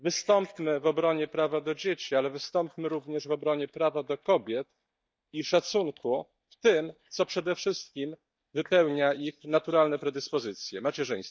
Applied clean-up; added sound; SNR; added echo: neural mask model DeepFilterNet 3.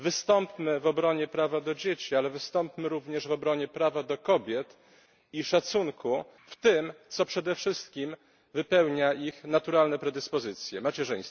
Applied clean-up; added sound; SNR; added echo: none; none; none; none.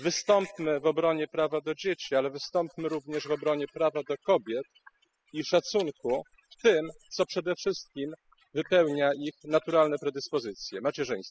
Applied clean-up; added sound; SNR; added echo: classical method spectral subtraction.